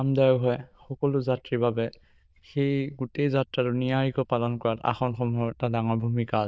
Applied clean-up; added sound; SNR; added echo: neural diffusion model UNIVERSE++.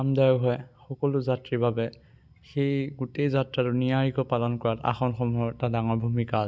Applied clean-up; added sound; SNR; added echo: none; none; none; none.